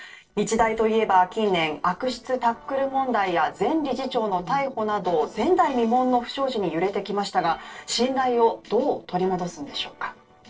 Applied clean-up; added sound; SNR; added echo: neural separator model SepFormer DNS4.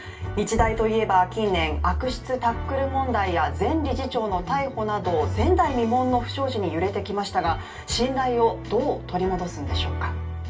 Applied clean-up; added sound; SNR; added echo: none; Knock / Wood; 11 dB; reverberation time 0.2 s.